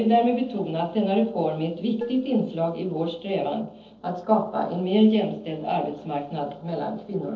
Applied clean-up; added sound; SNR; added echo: neural separator model SepFormer DNS4.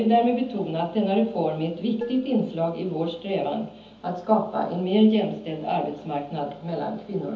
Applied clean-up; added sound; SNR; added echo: none; Dishes, pots, and pans; 12 dB; reverberation time 0.7 s.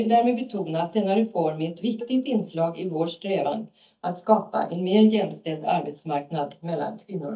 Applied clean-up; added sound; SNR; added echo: neural mask model DeepFilterNet 3.